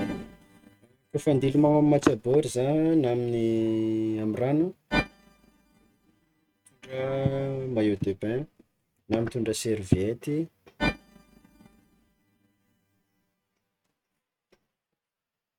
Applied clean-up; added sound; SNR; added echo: neural mask model RNNoise.